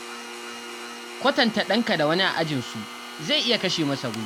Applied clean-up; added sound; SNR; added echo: none; Domestic sounds, home sounds; 12 dB; none.